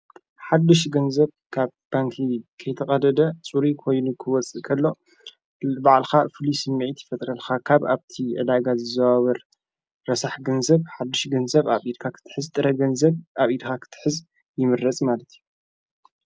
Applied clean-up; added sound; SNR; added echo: none; none; none; none.